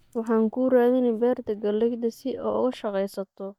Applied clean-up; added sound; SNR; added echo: neural mask model DeepFilterNet 3.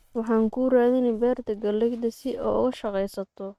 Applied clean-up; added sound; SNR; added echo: neural mask model RNNoise.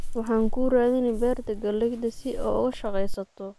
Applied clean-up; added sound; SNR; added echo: none; Chink, clink; 4 dB; none.